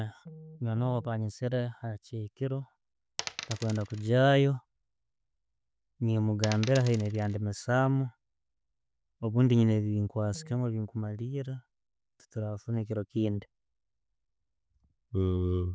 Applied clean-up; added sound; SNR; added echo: none; Coin (dropping); 11 dB; none.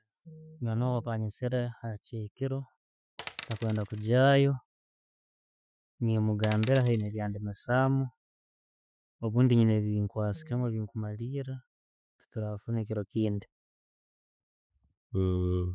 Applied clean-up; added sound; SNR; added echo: classical method Wiener filter.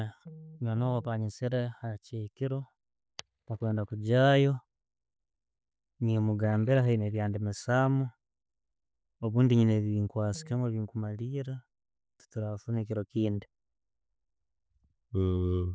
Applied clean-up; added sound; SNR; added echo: neural mask model DeepFilterNet 3.